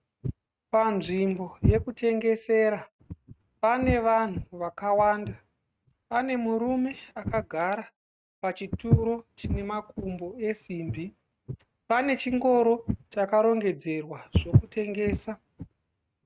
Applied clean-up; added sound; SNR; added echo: neural mask model RNNoise.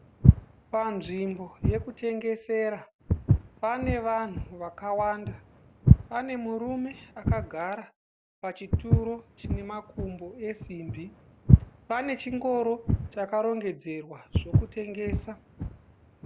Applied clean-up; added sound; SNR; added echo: none; Walk, footsteps; -5 dB; none.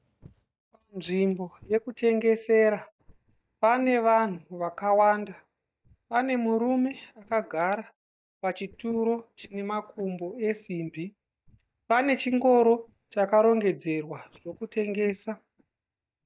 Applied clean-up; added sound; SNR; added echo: neural mask model DeepFilterNet 3.